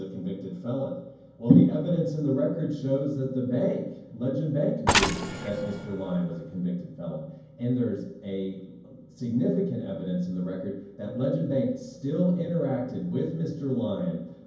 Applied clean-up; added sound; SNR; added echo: none; Mechanisms; 1 dB; reverberation time 0.9 s.